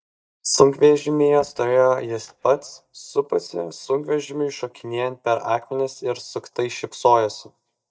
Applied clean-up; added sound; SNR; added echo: neural mask model DeepFilterNet 3.